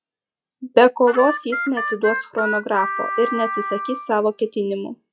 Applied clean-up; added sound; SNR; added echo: classical method log-MMSE.